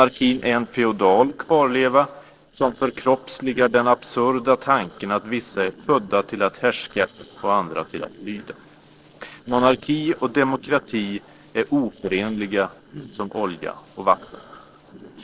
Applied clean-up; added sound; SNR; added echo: neural separator model SepFormer DNS4.